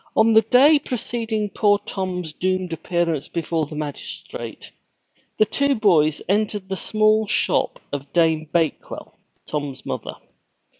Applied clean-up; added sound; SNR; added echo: none; none; none; none.